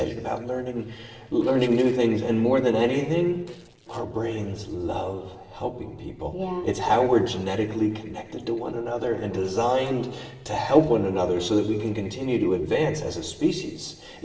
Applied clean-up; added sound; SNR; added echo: neural separator model SepFormer DNS4.